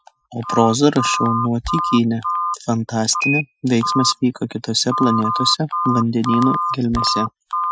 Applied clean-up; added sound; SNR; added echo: classical method Wiener filter.